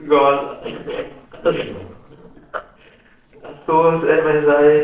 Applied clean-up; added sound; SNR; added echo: neural separator model SepFormer DNS4.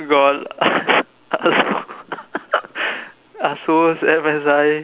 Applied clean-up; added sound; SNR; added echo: none; none; none; none.